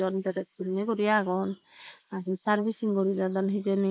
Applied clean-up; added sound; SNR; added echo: neural mask model Resemble Enhance denoiser.